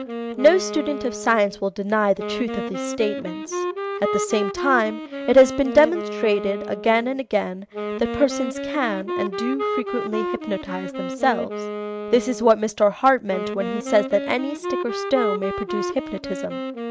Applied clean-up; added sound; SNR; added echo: none; Wind instrument, woodwind instrument; 6 dB; none.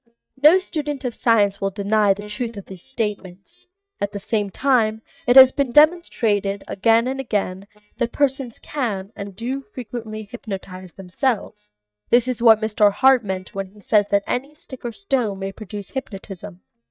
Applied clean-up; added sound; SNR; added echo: neural mask model DeepFilterNet 3.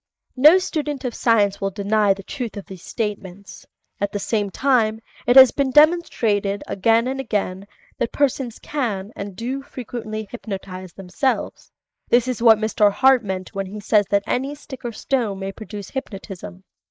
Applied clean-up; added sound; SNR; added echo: neural mask model Resemble Enhance denoiser.